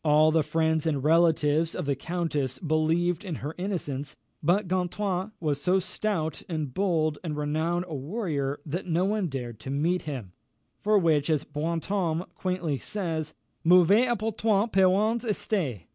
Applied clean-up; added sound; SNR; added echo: none; none; none; none.